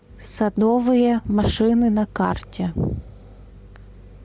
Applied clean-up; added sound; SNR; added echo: none; none; none; none.